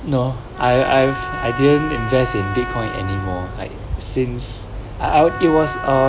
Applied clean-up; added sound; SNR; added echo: none; Trumpet; 11 dB; none.